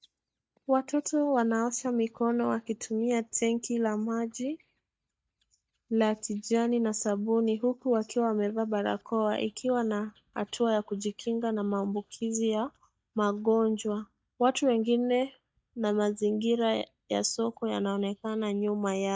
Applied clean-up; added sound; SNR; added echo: neural mask model DeepFilterNet 3.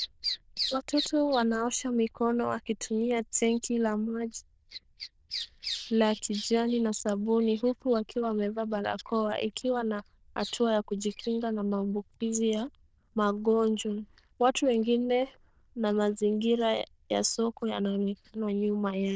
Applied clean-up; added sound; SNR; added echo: neural diffusion model UNIVERSE++.